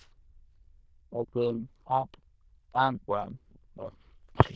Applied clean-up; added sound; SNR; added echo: neural diffusion model UNIVERSE++.